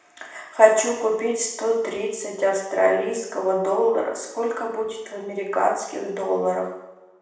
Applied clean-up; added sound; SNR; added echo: none; none; none; reverberation time 0.8 s.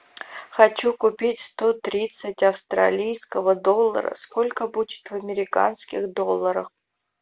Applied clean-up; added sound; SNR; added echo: none; none; none; none.